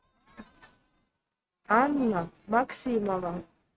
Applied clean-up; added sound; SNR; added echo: neural mask model RNNoise.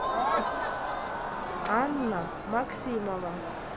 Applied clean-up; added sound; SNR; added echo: none; Crowd; -1 dB; none.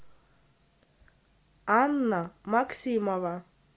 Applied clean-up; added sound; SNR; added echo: none; none; none; none.